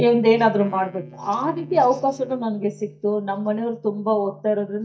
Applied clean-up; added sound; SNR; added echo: neural mask model DeepFilterNet 3.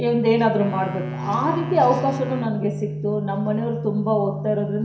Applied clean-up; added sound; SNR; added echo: none; Wind instrument, woodwind instrument; 16 dB; reverberation time 0.7 s.